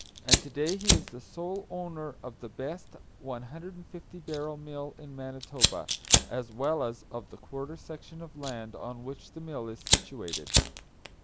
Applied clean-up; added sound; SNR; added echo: none; Fire; -4 dB; none.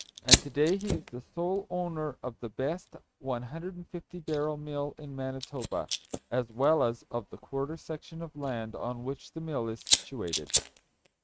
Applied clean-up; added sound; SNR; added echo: neural mask model RNNoise.